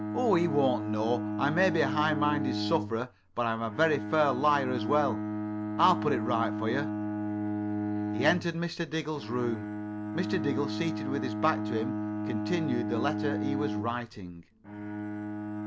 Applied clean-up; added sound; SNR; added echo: none; Bowed string instrument; 3 dB; none.